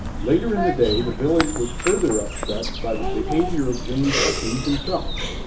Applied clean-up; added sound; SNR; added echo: none; Bird vocalization, bird call, bird song; 2 dB; reverberation time 0.2 s.